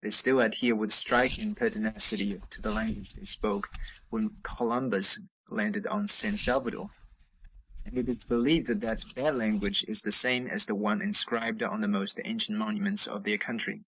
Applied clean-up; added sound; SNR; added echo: neural mask model DeepFilterNet 3.